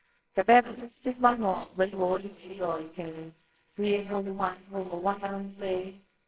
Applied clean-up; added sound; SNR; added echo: neural separator model SepFormer WHAMR!.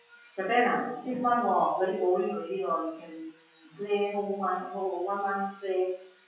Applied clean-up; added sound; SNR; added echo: classical method WPE with log-MMSE.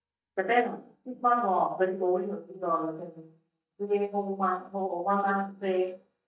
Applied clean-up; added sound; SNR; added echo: neural mask model DeepFilterNet 3.